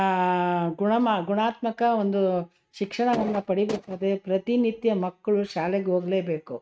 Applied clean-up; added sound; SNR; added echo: neural mask model RNNoise.